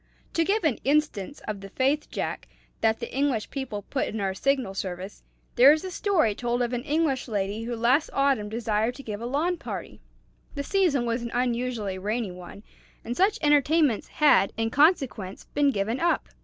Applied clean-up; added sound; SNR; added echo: none; none; none; none.